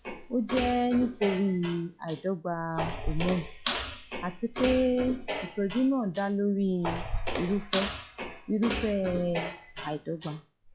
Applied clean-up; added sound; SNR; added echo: classical method log-MMSE.